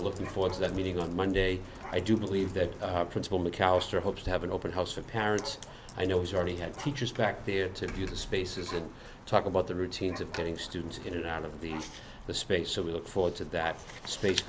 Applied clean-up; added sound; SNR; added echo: none; Dog; 20 dB; none.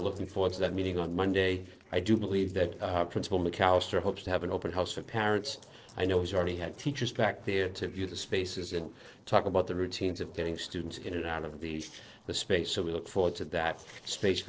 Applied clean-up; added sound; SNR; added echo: neural separator model SepFormer DNS4.